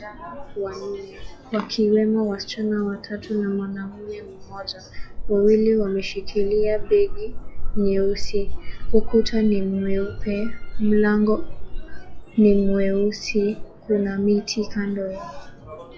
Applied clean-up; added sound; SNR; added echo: classical method log-MMSE.